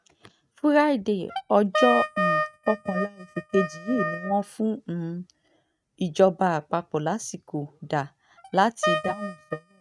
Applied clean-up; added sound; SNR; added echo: neural mask model RNNoise.